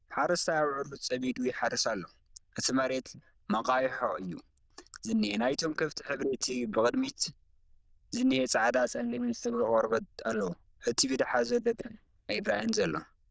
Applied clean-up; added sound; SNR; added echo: neural diffusion model UNIVERSE++.